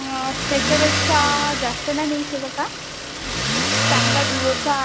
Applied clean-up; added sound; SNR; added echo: none; Motor vehicle (road); -2 dB; none.